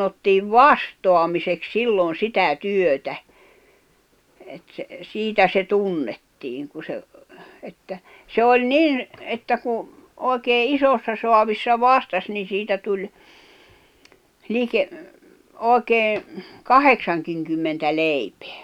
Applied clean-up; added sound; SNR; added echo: none; none; none; none.